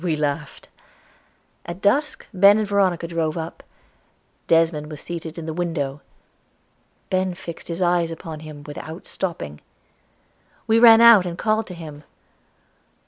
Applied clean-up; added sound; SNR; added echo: none; none; none; none.